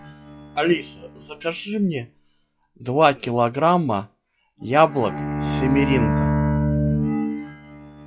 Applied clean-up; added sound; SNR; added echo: classical method log-MMSE.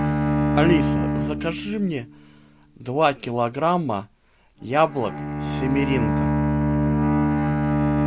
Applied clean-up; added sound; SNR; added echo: none; Bowed string instrument; -2 dB; none.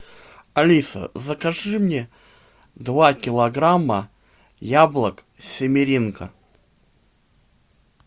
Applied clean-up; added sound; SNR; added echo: none; none; none; none.